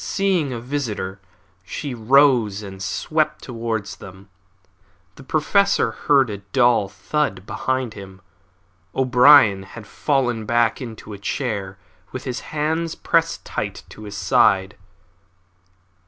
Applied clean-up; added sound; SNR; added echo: none; none; none; none.